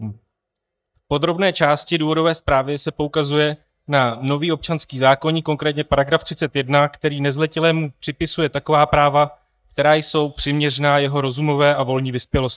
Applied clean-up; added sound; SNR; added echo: neural mask model DeepFilterNet 3.